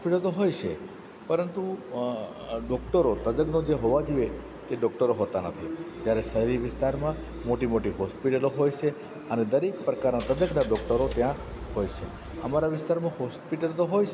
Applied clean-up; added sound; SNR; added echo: none; Bowed string instrument + Engine; 14 dB; none.